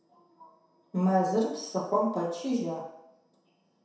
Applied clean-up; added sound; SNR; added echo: none; none; none; reverberation time 0.7 s.